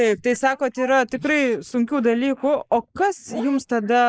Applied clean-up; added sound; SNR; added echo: neural mask model Resemble Enhance denoiser.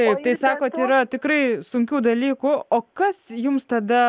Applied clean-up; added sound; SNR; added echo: none; none; none; none.